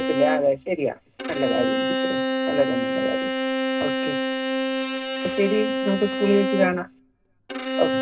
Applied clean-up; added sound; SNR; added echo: none; Bowed string instrument; 0 dB; reverberation time 0.2 s.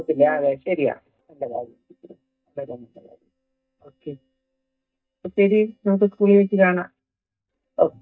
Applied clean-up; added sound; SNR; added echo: neural mask model DeepFilterNet 3.